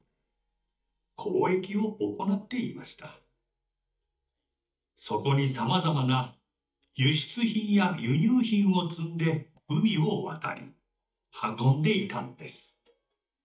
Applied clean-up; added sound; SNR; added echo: neural mask model DeepFilterNet 3.